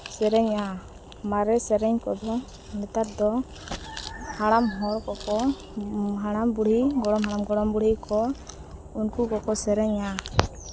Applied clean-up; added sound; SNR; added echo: none; none; none; none.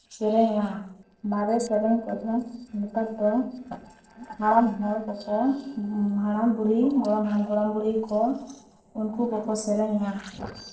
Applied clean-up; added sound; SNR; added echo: neural separator model SepFormer DNS4.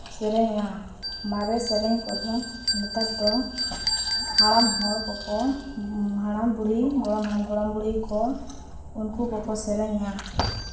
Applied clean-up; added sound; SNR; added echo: none; Bell; 5 dB; reverberation time 0.7 s.